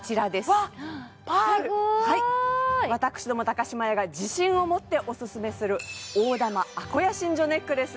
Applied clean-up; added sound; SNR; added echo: none; none; none; none.